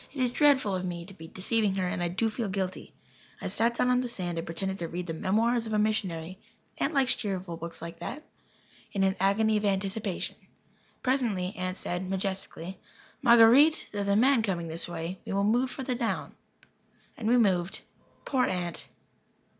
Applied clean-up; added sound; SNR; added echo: none; none; none; none.